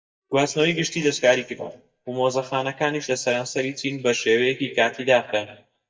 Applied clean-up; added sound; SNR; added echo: neural mask model DeepFilterNet 3.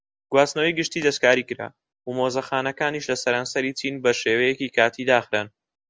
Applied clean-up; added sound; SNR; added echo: none; none; none; none.